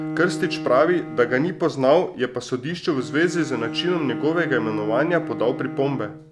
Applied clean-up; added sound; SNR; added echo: none; Bowed string instrument; 9 dB; none.